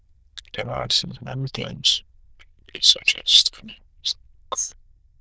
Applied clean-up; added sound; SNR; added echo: neural diffusion model UNIVERSE++.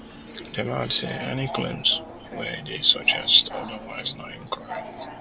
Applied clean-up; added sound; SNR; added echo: none; Subway, metro, underground; 14 dB; none.